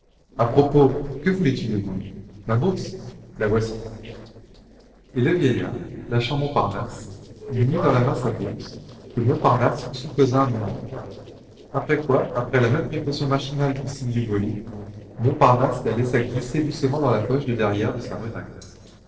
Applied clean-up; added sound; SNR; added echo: neural separator model SepFormer DNS4.